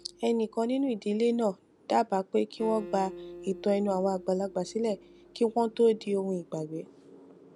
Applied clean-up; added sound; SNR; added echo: none; Acoustic guitar; 20 dB; none.